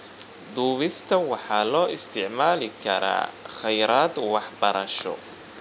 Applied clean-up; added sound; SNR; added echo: none; none; none; none.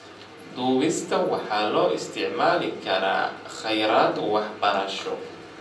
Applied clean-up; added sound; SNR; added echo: none; none; none; reverberation time 0.6 s.